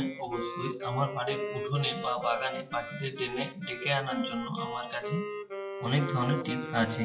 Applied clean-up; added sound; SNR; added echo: classical method WPE with log-MMSE.